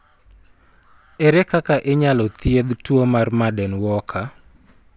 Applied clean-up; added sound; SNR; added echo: none; none; none; none.